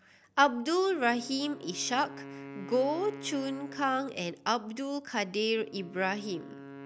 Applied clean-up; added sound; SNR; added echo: none; Wind instrument, woodwind instrument; 16 dB; none.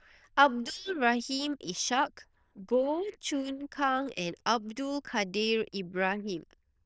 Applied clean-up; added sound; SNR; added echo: neural diffusion model UNIVERSE++.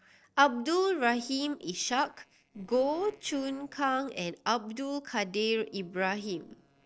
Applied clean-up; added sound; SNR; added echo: neural separator model SepFormer DNS4.